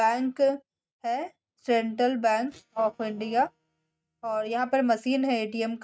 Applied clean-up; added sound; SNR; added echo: neural mask model RNNoise.